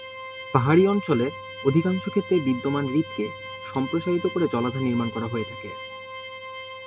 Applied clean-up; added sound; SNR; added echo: none; Organ; 11 dB; none.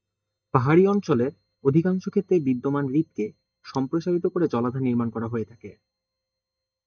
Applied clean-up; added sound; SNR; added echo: neural mask model DeepFilterNet 3.